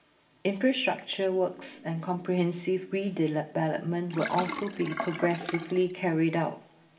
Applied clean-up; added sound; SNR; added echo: none; Sink (filling or washing); 9 dB; reverberation time 0.5 s.